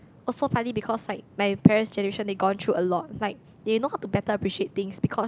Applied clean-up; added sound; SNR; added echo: none; none; none; none.